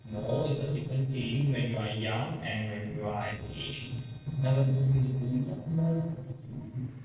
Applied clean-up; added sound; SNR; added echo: neural separator model SepFormer DNS4.